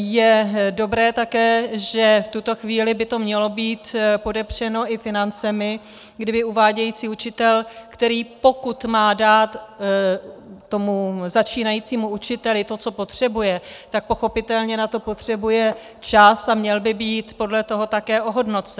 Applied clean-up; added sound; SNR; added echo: none; none; none; none.